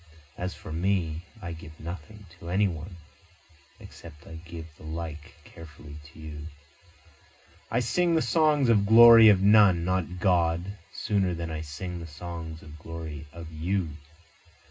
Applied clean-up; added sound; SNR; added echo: none; none; none; reverberation time 0.2 s.